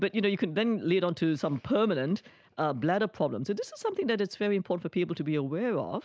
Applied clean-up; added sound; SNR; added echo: none; none; none; none.